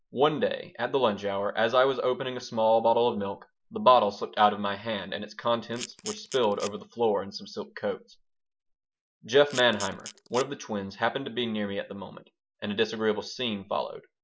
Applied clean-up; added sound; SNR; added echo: neural mask model Resemble Enhance denoiser.